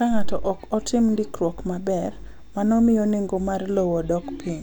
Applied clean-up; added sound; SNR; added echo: none; none; none; none.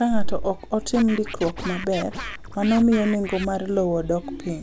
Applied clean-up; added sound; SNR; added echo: none; Scratching (performance technique); 13 dB; none.